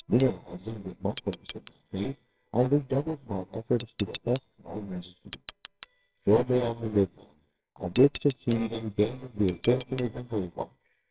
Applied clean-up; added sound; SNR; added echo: neural separator model SepFormer WHAMR!.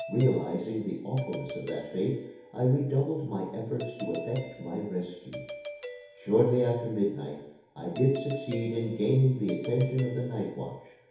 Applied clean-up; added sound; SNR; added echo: none; Doorbell; 15 dB; reverberation time 2.2 s.